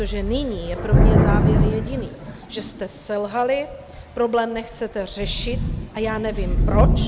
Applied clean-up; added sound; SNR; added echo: none; Thunder / Rain; -4 dB; none.